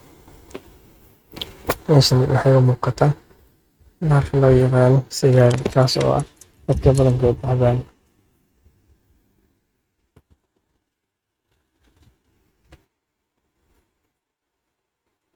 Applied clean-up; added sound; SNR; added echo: neural mask model RNNoise.